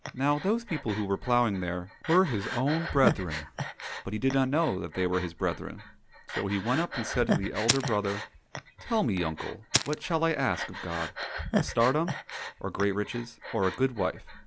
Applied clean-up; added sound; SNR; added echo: none; Breathing + Fire; 6 dB; none.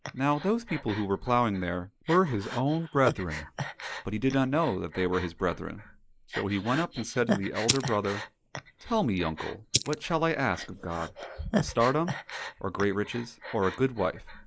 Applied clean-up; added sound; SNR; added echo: neural mask model Resemble Enhance denoiser.